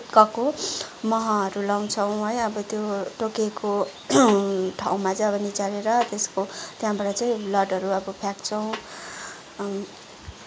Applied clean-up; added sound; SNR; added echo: none; Snare drum; 17 dB; none.